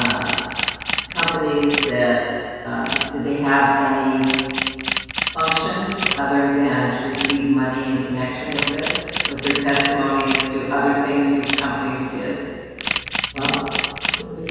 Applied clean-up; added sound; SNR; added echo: none; Camera; 5 dB; reverberation time 1.9 s.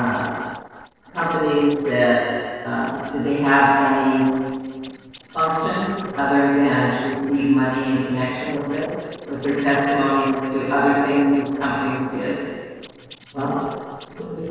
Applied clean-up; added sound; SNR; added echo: neural separator model SepFormer DNS4.